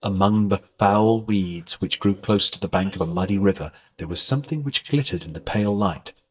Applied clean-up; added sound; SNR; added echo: neural mask model DeepFilterNet 3.